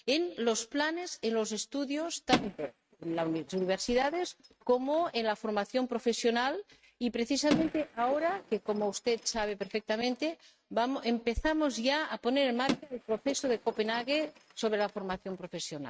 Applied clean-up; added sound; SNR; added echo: neural mask model RNNoise.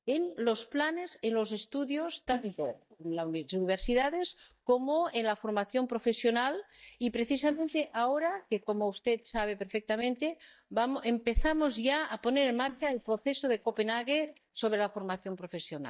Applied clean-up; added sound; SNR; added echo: neural mask model DeepFilterNet 3.